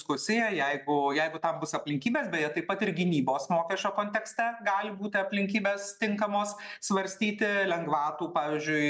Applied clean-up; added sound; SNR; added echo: none; none; none; none.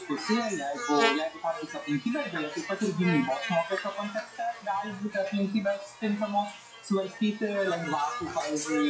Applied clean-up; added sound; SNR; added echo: classical method WPE with log-MMSE.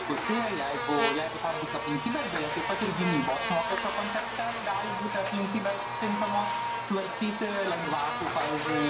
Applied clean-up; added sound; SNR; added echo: none; Buzz; 1 dB; reverberation time 0.4 s.